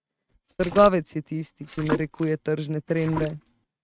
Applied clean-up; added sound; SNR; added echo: neural mask model RNNoise.